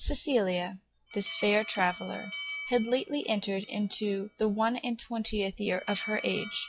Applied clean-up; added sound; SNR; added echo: classical method log-MMSE.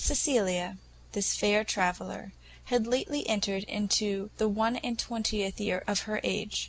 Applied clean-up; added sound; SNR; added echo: none; none; none; none.